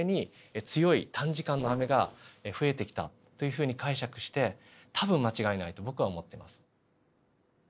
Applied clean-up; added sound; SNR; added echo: neural separator model SepFormer DNS4.